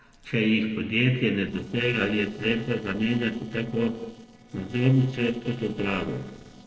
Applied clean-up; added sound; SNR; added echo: neural separator model SepFormer DNS4.